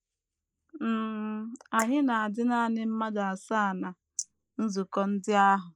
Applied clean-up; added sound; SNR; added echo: neural mask model Resemble Enhance denoiser.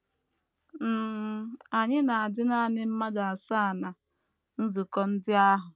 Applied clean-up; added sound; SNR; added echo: none; none; none; none.